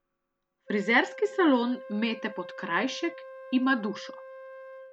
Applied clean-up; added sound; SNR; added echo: none; Wind instrument, woodwind instrument; 15 dB; none.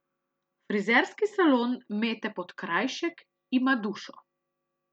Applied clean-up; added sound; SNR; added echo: none; none; none; none.